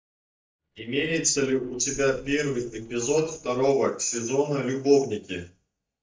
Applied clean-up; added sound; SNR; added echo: neural mask model DeepFilterNet 3.